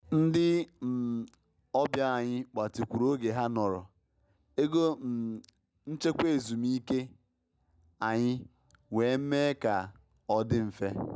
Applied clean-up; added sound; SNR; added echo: none; none; none; none.